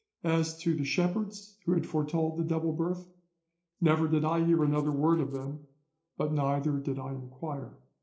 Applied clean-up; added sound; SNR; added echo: neural separator model SepFormer DNS4.